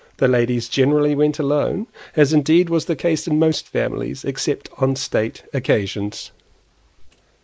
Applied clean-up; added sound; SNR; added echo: neural mask model Resemble Enhance denoiser.